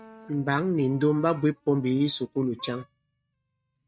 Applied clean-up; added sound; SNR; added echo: neural mask model RNNoise.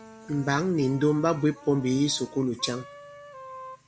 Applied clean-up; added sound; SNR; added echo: none; Wind instrument, woodwind instrument; 19 dB; none.